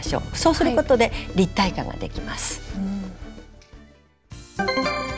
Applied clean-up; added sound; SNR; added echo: none; none; none; none.